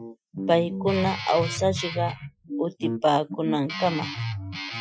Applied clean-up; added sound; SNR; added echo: classical method Wiener filter.